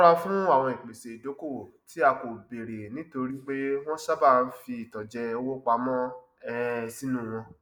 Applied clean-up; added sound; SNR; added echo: neural mask model Resemble Enhance denoiser.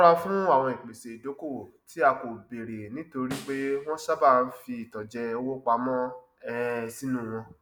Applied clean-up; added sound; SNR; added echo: none; Snare drum; 19 dB; none.